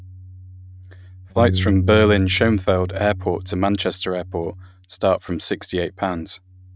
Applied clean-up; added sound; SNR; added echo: neural mask model RNNoise.